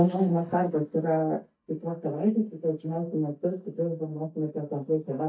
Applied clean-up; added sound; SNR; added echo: neural mask model DeepFilterNet 3.